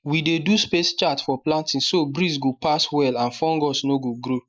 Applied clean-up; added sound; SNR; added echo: neural mask model Resemble Enhance denoiser.